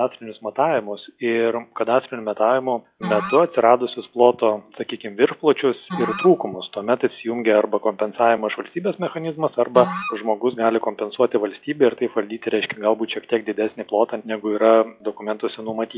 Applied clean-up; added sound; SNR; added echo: classical method log-MMSE.